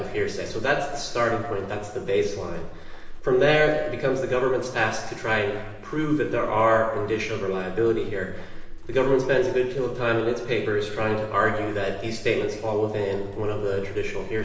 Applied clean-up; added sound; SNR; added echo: none; Walk, footsteps; 11 dB; reverberation time 1.0 s.